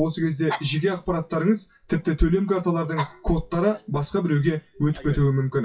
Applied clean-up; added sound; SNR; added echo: classical method WPE with log-MMSE.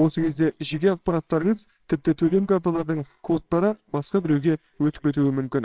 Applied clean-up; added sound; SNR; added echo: neural separator model SepFormer WHAMR!.